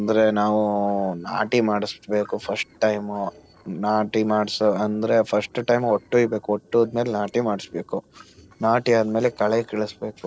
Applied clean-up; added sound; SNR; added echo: neural separator model SepFormer DNS4.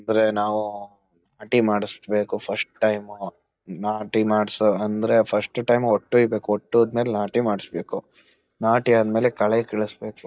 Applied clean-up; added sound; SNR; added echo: neural mask model DeepFilterNet 3.